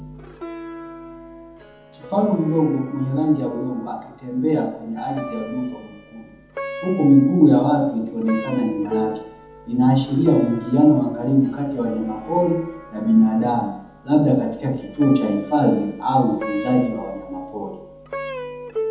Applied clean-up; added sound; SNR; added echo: none; Plucked string instrument; 14 dB; reverberation time 1.0 s.